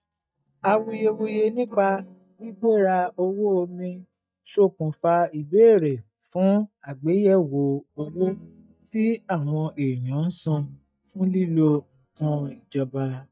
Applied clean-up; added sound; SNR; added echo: neural mask model DeepFilterNet 3.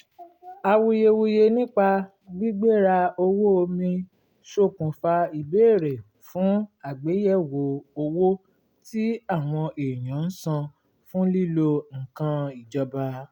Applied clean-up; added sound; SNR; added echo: none; none; none; none.